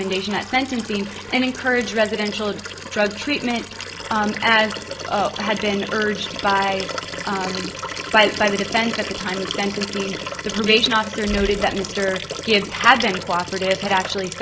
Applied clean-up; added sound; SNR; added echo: none; Liquid; 9 dB; none.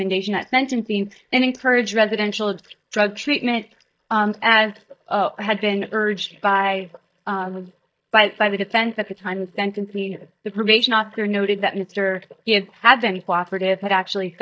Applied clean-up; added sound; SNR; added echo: neural mask model DeepFilterNet 3.